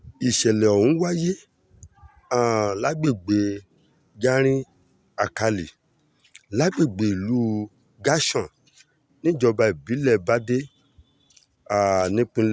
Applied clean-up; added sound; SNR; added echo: none; none; none; none.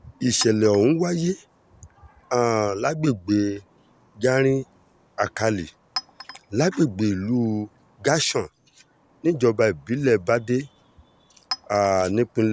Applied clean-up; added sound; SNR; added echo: none; Chink, clink; 20 dB; none.